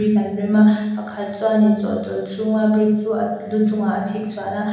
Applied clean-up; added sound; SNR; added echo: none; none; none; reverberation time 1.0 s.